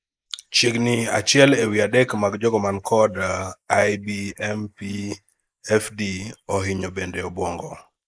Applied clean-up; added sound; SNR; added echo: neural mask model Resemble Enhance denoiser.